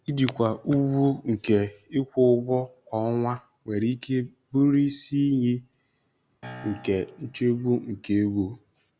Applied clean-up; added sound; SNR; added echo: none; Piano; 19 dB; none.